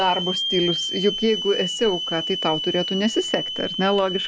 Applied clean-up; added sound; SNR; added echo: none; Hiss / Alarm; 5 dB; none.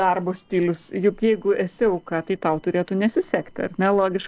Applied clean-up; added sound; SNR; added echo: neural separator model SepFormer DNS4.